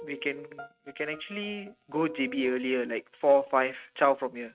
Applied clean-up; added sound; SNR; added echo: neural mask model RNNoise.